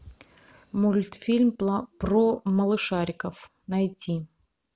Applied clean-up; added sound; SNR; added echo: none; none; none; none.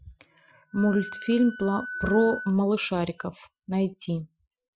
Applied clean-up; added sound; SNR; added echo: classical method Wiener filter.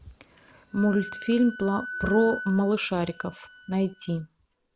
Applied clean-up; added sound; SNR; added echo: none; Wind instrument, woodwind instrument; 13 dB; none.